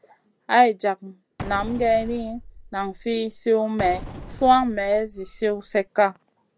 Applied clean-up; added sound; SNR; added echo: none; Explosion; 14 dB; none.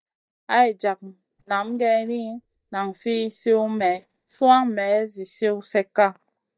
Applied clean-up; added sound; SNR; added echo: neural mask model DeepFilterNet 3.